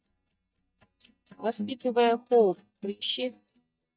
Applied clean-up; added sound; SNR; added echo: neural mask model DeepFilterNet 3.